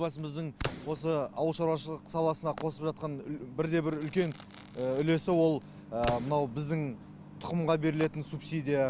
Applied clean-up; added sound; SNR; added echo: none; Crackle / Fireworks; 16 dB; none.